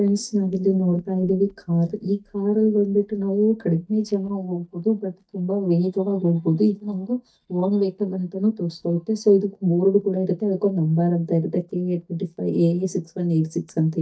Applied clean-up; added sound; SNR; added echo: neural mask model DeepFilterNet 3.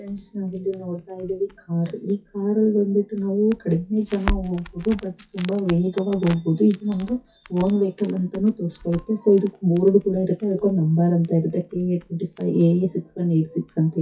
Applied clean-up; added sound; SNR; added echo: classical method WPE with log-MMSE.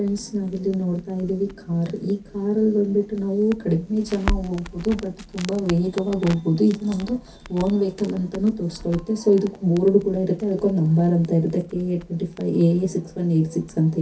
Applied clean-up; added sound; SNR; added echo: none; Crackle; 15 dB; reverberation time 0.3 s.